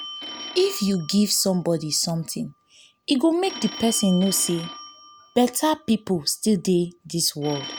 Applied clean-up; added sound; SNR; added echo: none; Telephone; 16 dB; none.